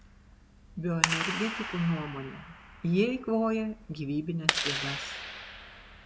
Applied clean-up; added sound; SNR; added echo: none; Clapping; 3 dB; none.